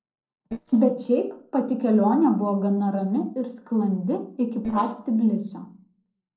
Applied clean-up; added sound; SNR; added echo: neural separator model SepFormer DNS4.